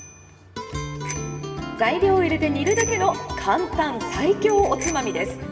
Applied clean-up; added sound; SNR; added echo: none; Bicycle bell; 16 dB; reverberation time 1.9 s.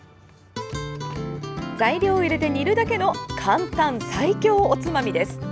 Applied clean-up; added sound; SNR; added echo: none; none; none; none.